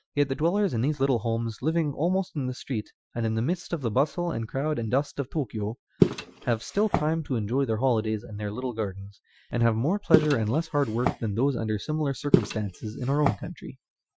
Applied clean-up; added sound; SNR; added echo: classical method Wiener filter.